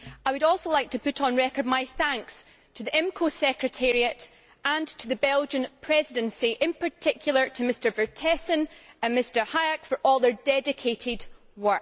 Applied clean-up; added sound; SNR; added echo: none; none; none; none.